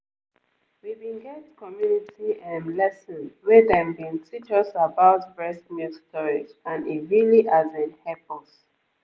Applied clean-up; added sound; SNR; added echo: none; none; none; none.